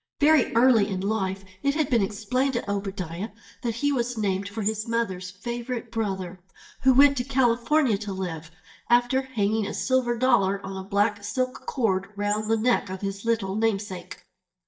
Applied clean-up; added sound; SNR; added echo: neural mask model DeepFilterNet 3.